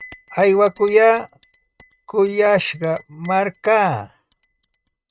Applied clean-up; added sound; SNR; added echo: neural mask model RNNoise.